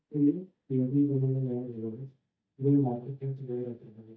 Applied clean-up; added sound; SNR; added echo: neural mask model DeepFilterNet 3.